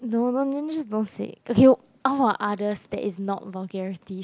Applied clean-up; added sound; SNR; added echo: none; none; none; none.